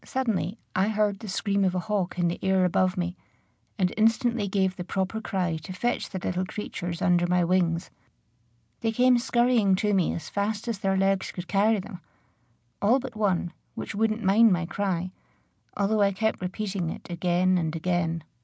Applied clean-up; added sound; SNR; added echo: none; none; none; none.